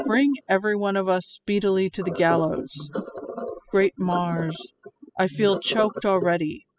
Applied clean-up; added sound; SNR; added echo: classical method spectral subtraction.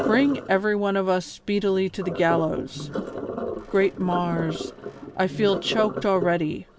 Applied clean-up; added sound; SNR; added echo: none; Sink (filling or washing); 8 dB; none.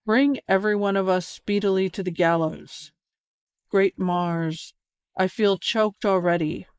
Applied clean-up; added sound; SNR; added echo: neural mask model Resemble Enhance denoiser.